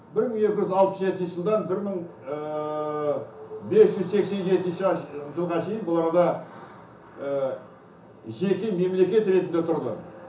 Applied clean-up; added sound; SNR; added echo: none; none; none; reverberation time 0.7 s.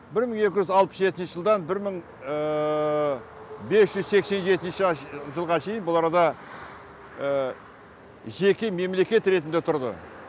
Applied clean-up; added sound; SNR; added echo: none; none; none; none.